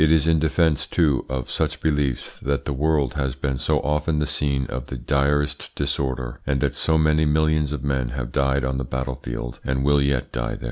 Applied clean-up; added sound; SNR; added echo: none; none; none; none.